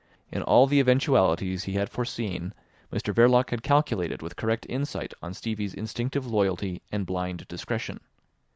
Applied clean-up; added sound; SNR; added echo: none; none; none; none.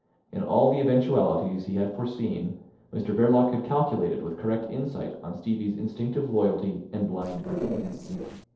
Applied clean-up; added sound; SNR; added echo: neural separator model SepFormer DNS4.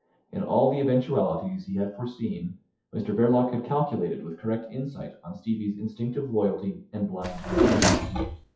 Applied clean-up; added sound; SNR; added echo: classical method WPE with log-MMSE.